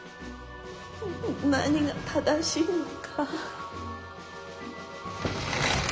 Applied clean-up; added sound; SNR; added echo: none; none; none; none.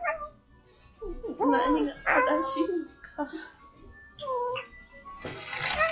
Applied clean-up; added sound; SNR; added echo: classical method log-MMSE.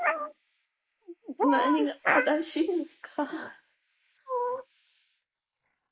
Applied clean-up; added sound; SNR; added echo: neural mask model Resemble Enhance denoiser.